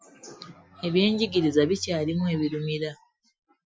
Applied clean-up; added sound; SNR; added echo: classical method Wiener filter.